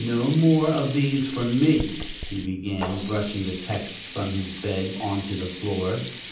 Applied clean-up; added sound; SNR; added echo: none; Sink (filling or washing); 12 dB; reverberation time 0.6 s.